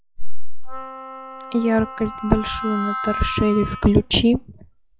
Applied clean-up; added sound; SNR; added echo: classical method log-MMSE.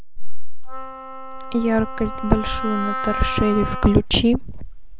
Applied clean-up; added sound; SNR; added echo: none; Wind instrument, woodwind instrument; 12 dB; none.